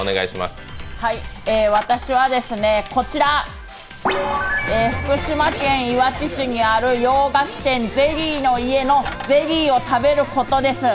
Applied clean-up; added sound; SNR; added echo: none; Coin (dropping); 16 dB; none.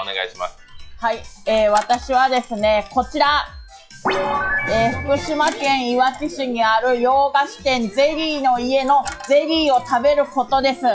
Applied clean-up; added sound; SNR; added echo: classical method log-MMSE.